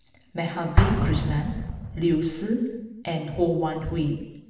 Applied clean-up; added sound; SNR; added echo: none; Explosion; 1 dB; reverberation time 1.0 s.